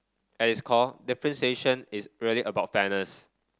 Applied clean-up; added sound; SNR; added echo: none; none; none; none.